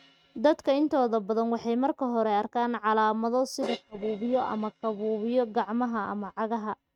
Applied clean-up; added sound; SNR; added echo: neural mask model RNNoise.